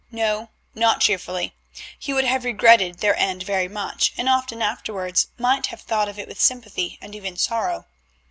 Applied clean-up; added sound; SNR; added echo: none; none; none; none.